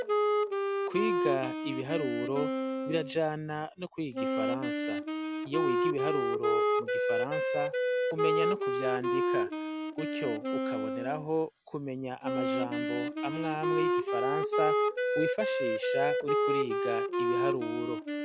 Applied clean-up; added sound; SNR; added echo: none; Wind instrument, woodwind instrument; -5 dB; none.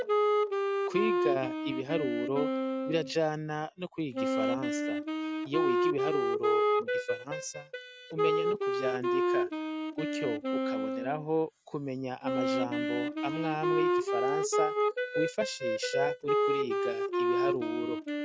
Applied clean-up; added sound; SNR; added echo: neural mask model RNNoise.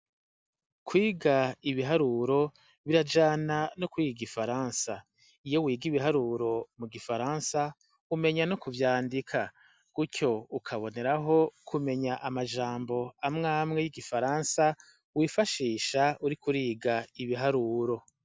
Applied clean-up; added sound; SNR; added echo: none; none; none; none.